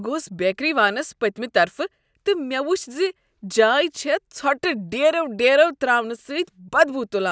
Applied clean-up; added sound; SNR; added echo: none; none; none; none.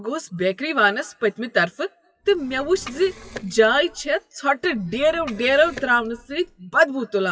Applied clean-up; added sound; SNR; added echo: classical method WPE with log-MMSE.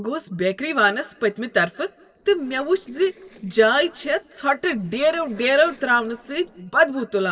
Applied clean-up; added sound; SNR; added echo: neural separator model SepFormer DNS4.